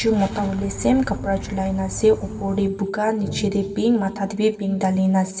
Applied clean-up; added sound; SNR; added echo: none; Insect; 12 dB; reverberation time 1.9 s.